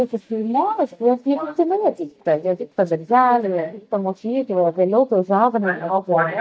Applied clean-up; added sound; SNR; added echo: neural mask model DeepFilterNet 3.